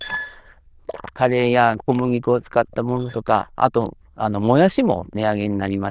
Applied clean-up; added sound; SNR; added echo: neural diffusion model UNIVERSE++.